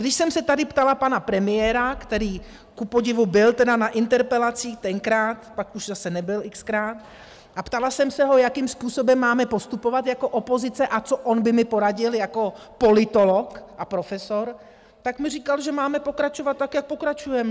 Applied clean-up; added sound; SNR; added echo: none; none; none; none.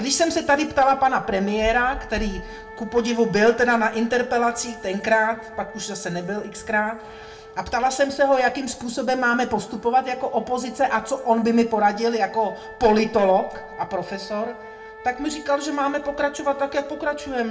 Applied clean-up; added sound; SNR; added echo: none; Wind instrument, woodwind instrument; 19 dB; reverberation time 0.4 s.